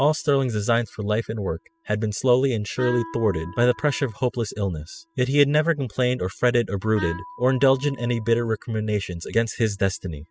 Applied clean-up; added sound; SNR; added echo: classical method spectral subtraction.